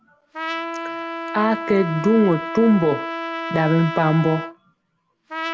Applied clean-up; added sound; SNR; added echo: none; Trumpet; 8 dB; none.